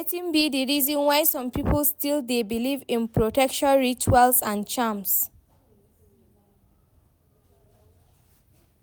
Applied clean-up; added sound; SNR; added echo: none; none; none; none.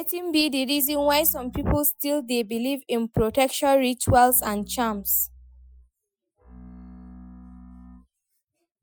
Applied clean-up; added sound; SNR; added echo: classical method Wiener filter.